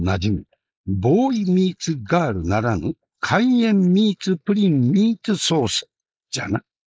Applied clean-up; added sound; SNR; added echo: neural mask model Resemble Enhance denoiser.